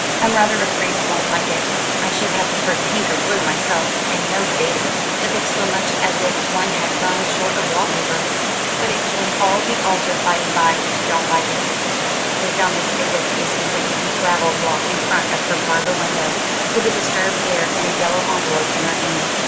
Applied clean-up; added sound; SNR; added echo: none; Water; -4 dB; reverberation time 0.4 s.